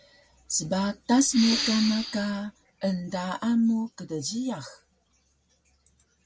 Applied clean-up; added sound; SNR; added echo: none; Respiratory sounds; 4 dB; none.